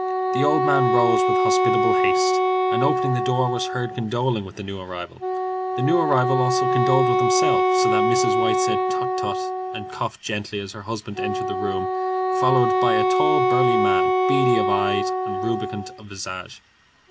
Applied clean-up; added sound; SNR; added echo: none; Wind instrument, woodwind instrument; -4 dB; none.